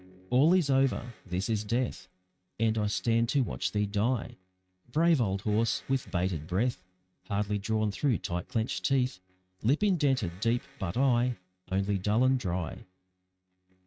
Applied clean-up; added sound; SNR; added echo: neural mask model RNNoise.